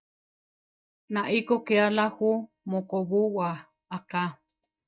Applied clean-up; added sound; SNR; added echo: neural mask model DeepFilterNet 3.